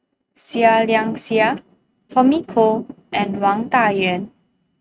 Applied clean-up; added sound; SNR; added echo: neural mask model RNNoise.